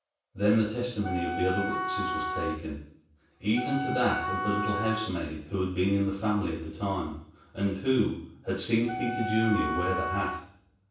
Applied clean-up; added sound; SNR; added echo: none; Wind instrument, woodwind instrument; 3 dB; reverberation time 0.7 s.